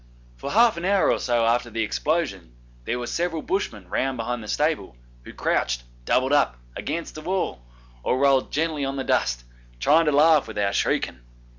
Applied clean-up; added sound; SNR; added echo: none; none; none; none.